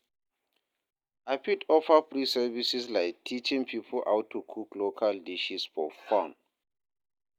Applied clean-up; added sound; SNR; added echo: none; none; none; none.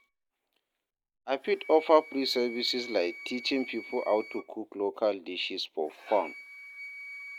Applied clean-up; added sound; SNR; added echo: none; Wind instrument, woodwind instrument; 16 dB; none.